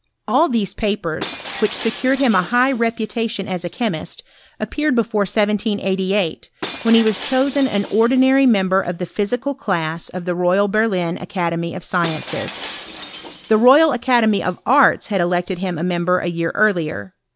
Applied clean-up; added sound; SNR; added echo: none; Shatter; 18 dB; none.